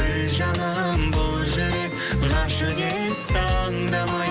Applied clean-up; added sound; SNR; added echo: none; none; none; none.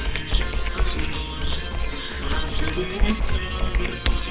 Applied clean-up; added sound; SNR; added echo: neural separator model SepFormer WHAMR!.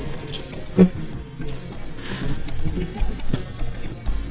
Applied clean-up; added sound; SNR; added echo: neural mask model DeepFilterNet 3.